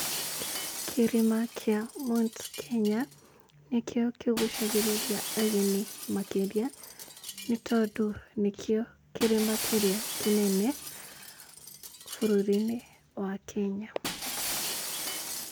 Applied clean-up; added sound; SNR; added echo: none; Shatter; 8 dB; none.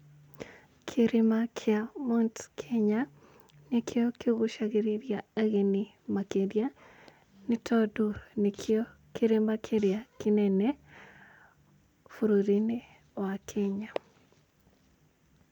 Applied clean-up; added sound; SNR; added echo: none; none; none; none.